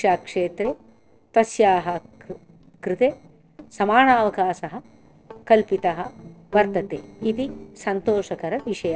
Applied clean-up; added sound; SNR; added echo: neural separator model SepFormer DNS4.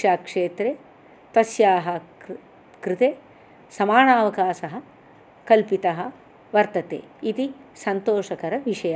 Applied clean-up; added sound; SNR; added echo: none; none; none; none.